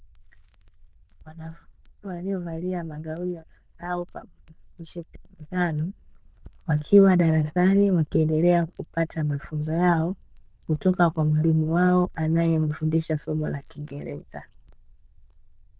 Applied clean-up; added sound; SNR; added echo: neural diffusion model UNIVERSE++.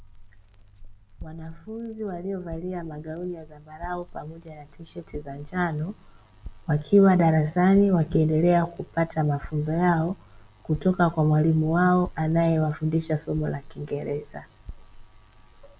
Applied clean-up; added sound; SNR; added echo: none; Crackle; 19 dB; none.